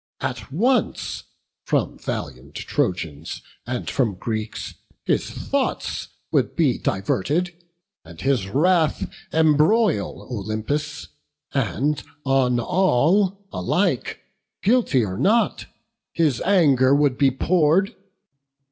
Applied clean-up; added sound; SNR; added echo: none; none; none; none.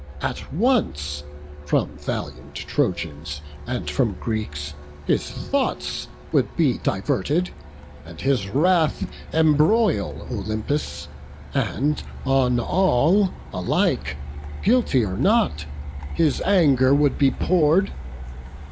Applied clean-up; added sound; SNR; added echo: none; Truck; 12 dB; none.